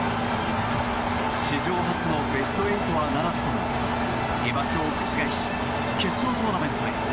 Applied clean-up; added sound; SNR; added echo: none; Engine; 3 dB; none.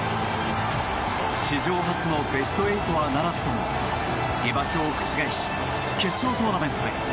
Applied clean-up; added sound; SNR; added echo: none; none; none; none.